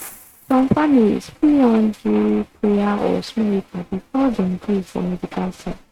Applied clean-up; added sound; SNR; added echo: neural mask model RNNoise.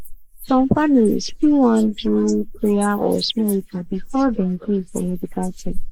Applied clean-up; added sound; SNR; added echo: neural mask model Resemble Enhance denoiser.